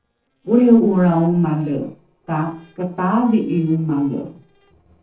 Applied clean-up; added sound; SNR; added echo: neural separator model SepFormer DNS4.